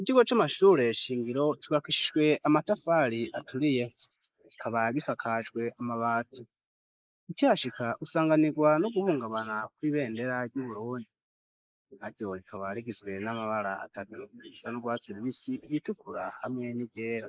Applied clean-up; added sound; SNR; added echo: neural mask model Resemble Enhance denoiser.